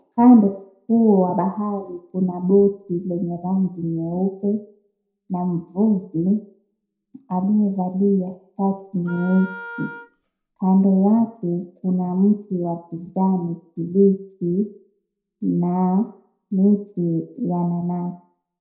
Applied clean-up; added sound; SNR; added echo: none; Wind instrument, woodwind instrument; 17 dB; reverberation time 0.4 s.